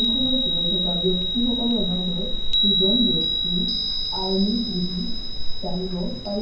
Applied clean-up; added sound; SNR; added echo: none; Chime; -3 dB; reverberation time 0.9 s.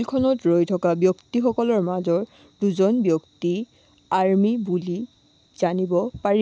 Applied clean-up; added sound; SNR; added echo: none; none; none; none.